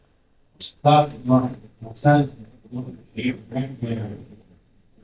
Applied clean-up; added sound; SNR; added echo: neural mask model DeepFilterNet 3.